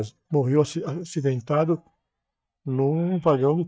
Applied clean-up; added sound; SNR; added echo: neural mask model DeepFilterNet 3.